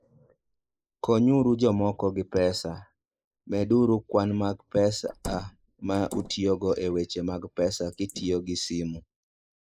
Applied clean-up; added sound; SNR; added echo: neural mask model Resemble Enhance denoiser.